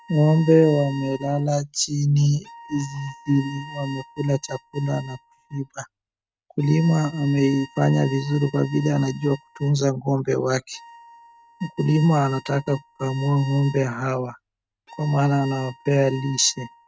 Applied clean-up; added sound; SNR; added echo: neural mask model RNNoise.